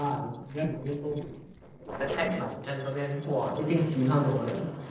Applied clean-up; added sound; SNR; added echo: neural separator model SepFormer DNS4.